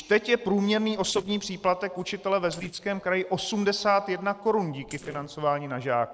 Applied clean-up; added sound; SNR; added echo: neural separator model SepFormer DNS4.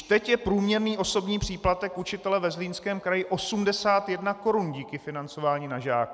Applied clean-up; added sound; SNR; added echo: none; none; none; none.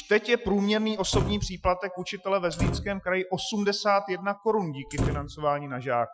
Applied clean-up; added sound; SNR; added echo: classical method Wiener filter.